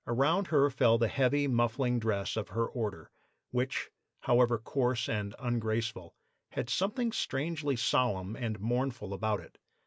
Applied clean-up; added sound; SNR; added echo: none; none; none; none.